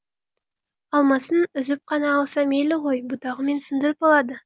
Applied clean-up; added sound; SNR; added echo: none; none; none; none.